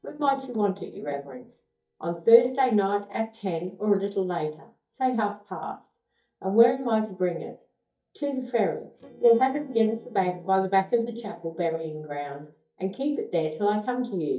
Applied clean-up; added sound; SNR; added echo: neural mask model DeepFilterNet 3.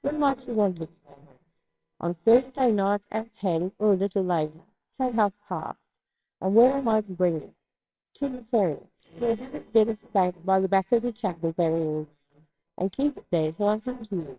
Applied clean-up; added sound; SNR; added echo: neural separator model SepFormer WHAMR!.